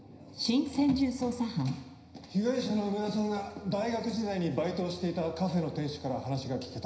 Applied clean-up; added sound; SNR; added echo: none; none; none; reverberation time 0.9 s.